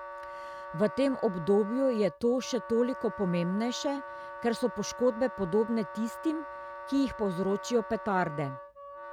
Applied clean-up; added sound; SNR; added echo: none; Wind instrument, woodwind instrument; 11 dB; none.